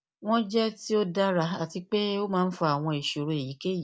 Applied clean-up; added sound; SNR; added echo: none; none; none; none.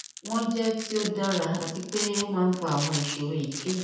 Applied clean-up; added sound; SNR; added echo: none; Domestic sounds, home sounds; 9 dB; reverberation time 0.8 s.